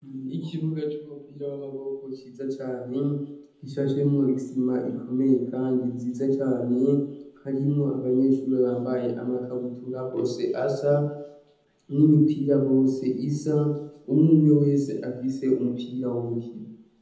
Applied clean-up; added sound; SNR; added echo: none; none; none; reverberation time 0.8 s.